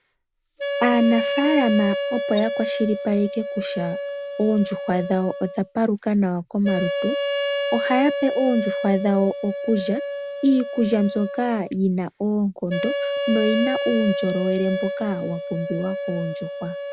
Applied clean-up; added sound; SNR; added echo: none; Wind instrument, woodwind instrument; 5 dB; none.